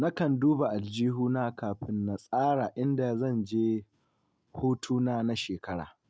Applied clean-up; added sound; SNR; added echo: none; none; none; none.